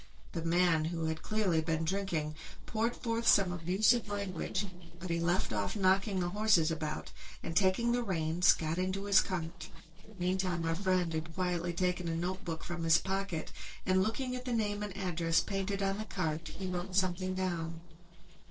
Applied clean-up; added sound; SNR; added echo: neural separator model SepFormer DNS4.